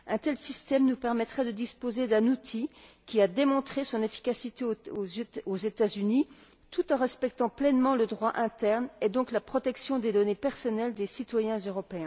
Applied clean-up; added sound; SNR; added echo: none; none; none; none.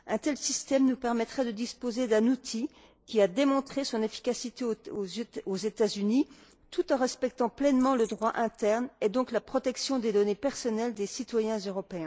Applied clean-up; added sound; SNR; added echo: neural mask model Resemble Enhance denoiser.